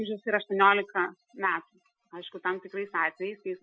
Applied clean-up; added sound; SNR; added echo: classical method Wiener filter.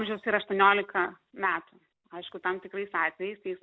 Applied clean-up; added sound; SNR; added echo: none; none; none; none.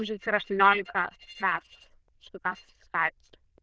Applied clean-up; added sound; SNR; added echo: neural diffusion model UNIVERSE++.